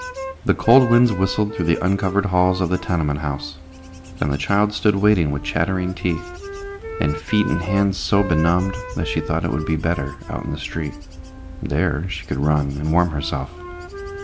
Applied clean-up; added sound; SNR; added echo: none; Wind / Bird / Insect + Wind instrument, woodwind instrument; 12 dB; none.